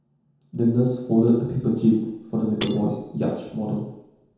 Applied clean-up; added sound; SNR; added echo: none; Shatter; 14 dB; reverberation time 0.9 s.